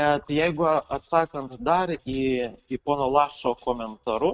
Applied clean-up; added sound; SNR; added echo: neural mask model RNNoise.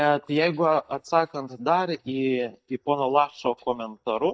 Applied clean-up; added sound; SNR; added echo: neural mask model DeepFilterNet 3.